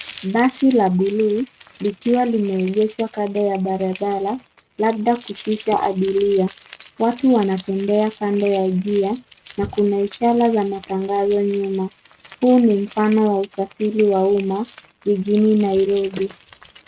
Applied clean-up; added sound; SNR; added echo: neural mask model RNNoise.